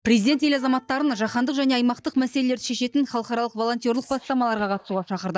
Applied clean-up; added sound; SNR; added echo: neural mask model DeepFilterNet 3.